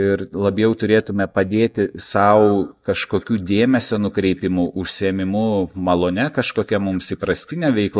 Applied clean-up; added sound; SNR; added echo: neural mask model DeepFilterNet 3.